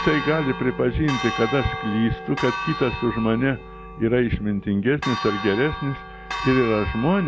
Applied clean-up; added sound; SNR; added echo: none; Church bell; 9 dB; none.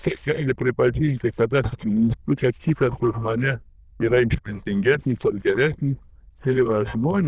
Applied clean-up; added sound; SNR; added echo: neural diffusion model UNIVERSE++.